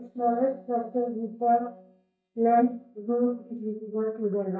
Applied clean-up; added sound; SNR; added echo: neural mask model DeepFilterNet 3.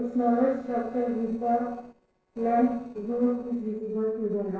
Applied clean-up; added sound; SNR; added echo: neural separator model SepFormer DNS4.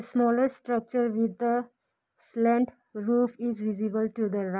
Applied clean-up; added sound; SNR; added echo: none; none; none; none.